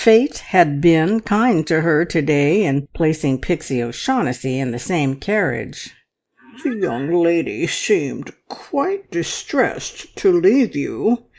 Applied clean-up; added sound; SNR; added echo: neural mask model Resemble Enhance denoiser.